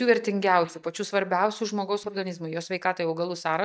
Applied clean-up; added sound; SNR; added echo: neural mask model DeepFilterNet 3.